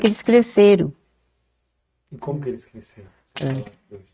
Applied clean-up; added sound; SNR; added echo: neural mask model RNNoise.